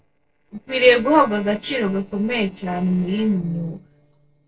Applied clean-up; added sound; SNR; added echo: neural separator model SepFormer DNS4.